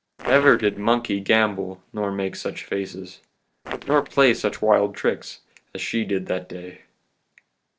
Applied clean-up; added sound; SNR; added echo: neural separator model SepFormer DNS4.